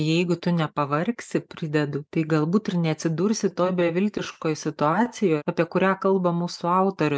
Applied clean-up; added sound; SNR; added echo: none; none; none; none.